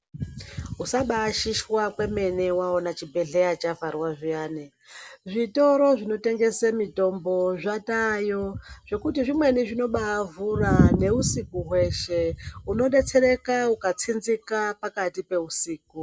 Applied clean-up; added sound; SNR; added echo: none; none; none; none.